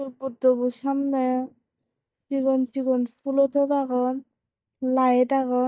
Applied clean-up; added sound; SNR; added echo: neural mask model DeepFilterNet 3.